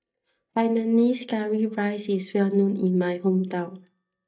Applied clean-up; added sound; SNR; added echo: neural mask model DeepFilterNet 3.